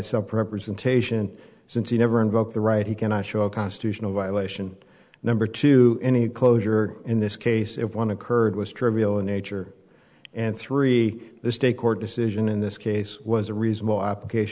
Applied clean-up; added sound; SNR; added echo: none; none; none; none.